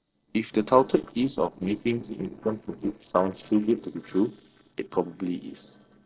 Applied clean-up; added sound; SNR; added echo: neural separator model SepFormer DNS4.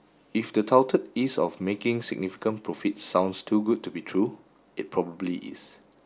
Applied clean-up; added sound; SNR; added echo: none; none; none; none.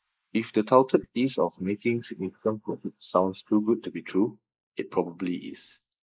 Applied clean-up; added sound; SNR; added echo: neural mask model Resemble Enhance denoiser.